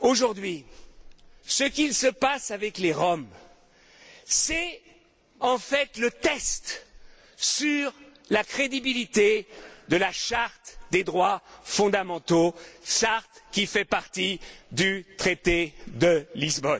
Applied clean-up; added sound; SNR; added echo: none; none; none; none.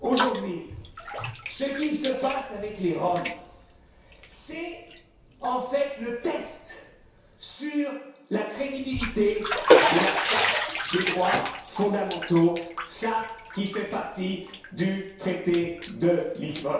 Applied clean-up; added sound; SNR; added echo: none; Bathtub (filling or washing); 2 dB; reverberation time 0.7 s.